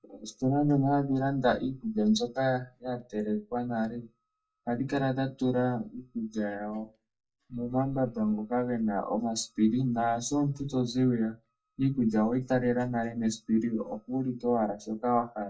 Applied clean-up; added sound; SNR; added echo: neural mask model DeepFilterNet 3.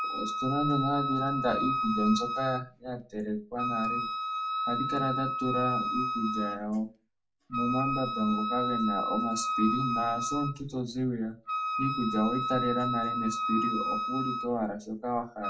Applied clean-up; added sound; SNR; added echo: none; Wind instrument, woodwind instrument; 1 dB; reverberation time 0.2 s.